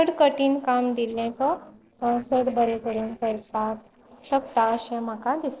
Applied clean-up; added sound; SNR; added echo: neural separator model SepFormer DNS4.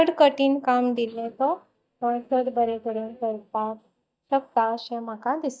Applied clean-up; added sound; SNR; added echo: neural mask model DeepFilterNet 3.